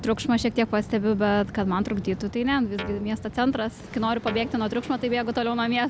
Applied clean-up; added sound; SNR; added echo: none; Guitar; 15 dB; none.